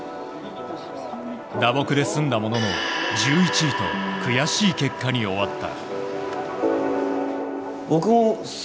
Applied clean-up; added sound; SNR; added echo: none; none; none; none.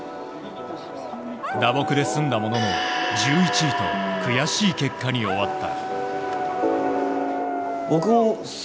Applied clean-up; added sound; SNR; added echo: none; Dog; 6 dB; none.